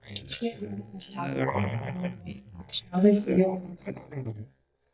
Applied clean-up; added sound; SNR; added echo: neural mask model DeepFilterNet 3.